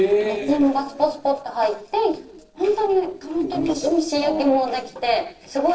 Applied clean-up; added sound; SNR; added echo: neural separator model SepFormer DNS4.